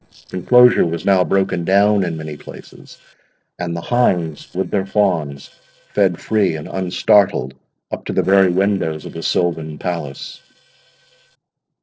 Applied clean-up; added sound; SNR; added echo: neural separator model SepFormer DNS4.